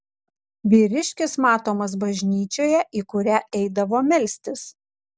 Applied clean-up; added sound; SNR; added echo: none; none; none; none.